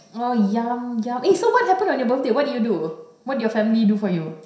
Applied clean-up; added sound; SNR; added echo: none; none; none; reverberation time 0.7 s.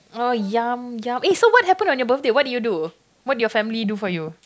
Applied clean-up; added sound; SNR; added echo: none; none; none; none.